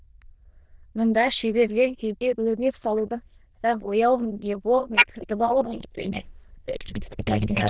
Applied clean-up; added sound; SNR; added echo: neural diffusion model UNIVERSE++.